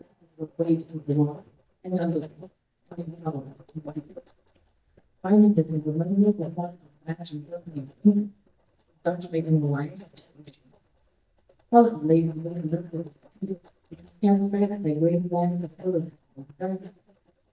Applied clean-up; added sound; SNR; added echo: neural mask model DeepFilterNet 3.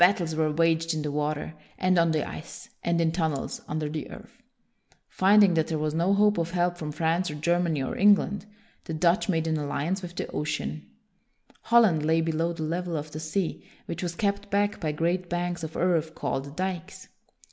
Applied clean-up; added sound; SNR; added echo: none; none; none; none.